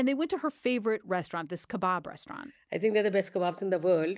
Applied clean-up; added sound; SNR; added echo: none; none; none; none.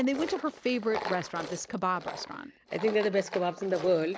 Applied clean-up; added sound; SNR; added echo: none; Tools; 11 dB; none.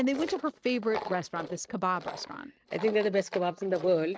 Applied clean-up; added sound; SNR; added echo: neural mask model RNNoise.